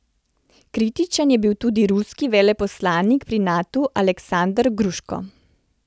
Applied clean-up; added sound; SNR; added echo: none; none; none; none.